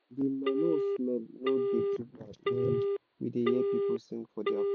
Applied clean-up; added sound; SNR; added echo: none; Telephone; -2 dB; none.